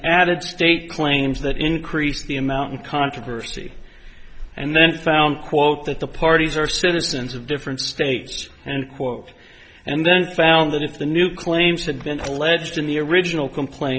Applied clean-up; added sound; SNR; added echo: none; none; none; none.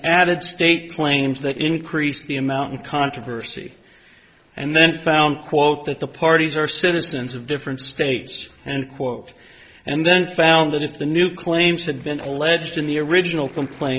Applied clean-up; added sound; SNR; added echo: neural separator model SepFormer DNS4.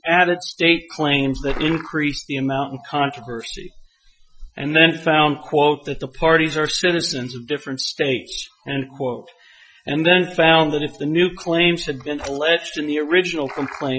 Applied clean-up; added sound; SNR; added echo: classical method Wiener filter.